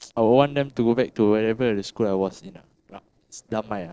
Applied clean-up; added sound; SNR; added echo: neural separator model SepFormer DNS4.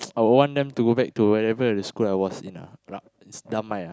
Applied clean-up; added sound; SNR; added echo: none; none; none; none.